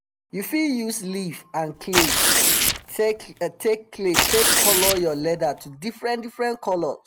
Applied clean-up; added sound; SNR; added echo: none; Tearing; -4 dB; none.